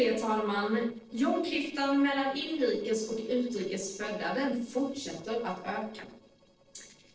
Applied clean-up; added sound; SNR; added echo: neural separator model SepFormer DNS4.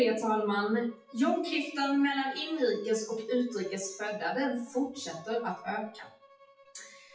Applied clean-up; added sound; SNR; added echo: classical method WPE with log-MMSE.